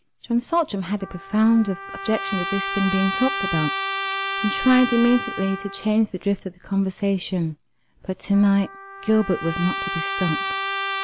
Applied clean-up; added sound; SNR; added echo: none; Trumpet; 7 dB; none.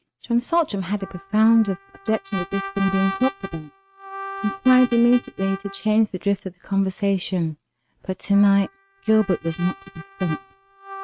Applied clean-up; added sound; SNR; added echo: neural mask model RNNoise.